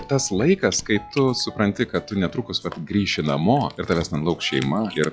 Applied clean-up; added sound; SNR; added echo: classical method log-MMSE.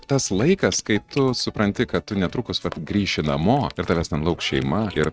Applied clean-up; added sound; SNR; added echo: neural mask model RNNoise.